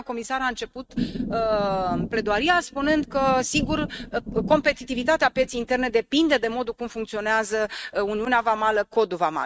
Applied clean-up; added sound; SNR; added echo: neural mask model RNNoise.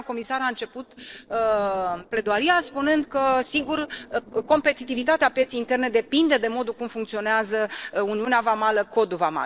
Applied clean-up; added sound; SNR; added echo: neural separator model SepFormer DNS4.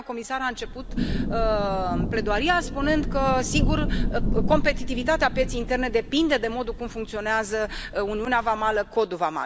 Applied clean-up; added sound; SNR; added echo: none; Thunder / Rain; 2 dB; none.